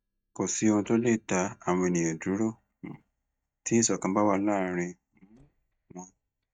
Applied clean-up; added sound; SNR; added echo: neural mask model DeepFilterNet 3.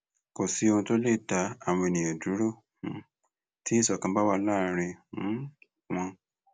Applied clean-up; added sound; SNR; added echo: none; none; none; none.